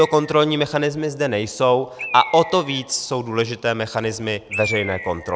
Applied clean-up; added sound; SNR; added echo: none; Bird; 14 dB; none.